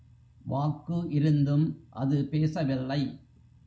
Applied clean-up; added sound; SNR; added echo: none; none; none; none.